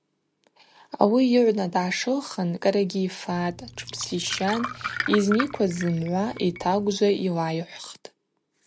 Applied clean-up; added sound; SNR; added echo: none; Glass; 10 dB; none.